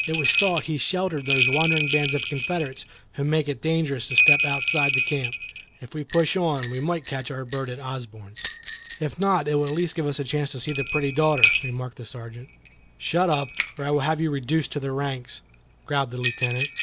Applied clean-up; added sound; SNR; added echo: none; Bell; 0 dB; none.